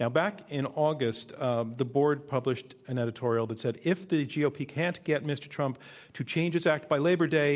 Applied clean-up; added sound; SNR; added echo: none; none; none; none.